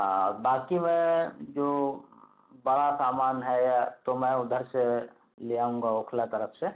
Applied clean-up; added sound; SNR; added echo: none; none; none; none.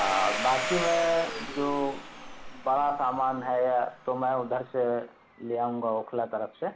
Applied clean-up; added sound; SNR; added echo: none; Domestic sounds, home sounds; 8 dB; none.